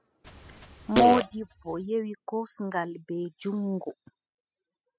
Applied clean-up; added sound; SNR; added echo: classical method spectral subtraction.